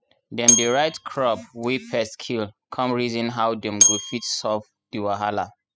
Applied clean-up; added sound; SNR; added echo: classical method spectral subtraction.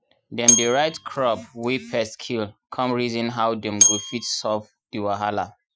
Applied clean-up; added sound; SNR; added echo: classical method Wiener filter.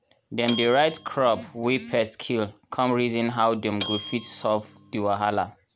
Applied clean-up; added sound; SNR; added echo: none; Bell; -2 dB; none.